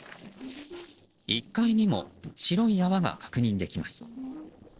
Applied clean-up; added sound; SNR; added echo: neural separator model SepFormer DNS4.